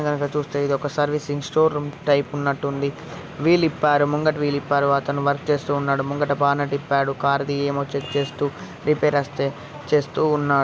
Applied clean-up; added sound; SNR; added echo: none; none; none; none.